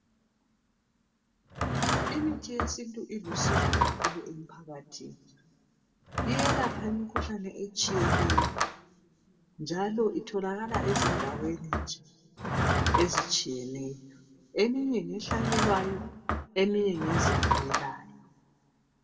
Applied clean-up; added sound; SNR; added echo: none; Drawer open or close / Wood; -2 dB; reverberation time 1.0 s.